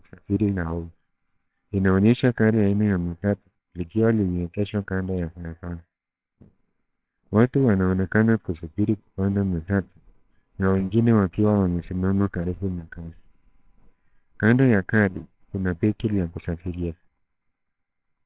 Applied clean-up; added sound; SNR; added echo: neural separator model SepFormer WHAMR!.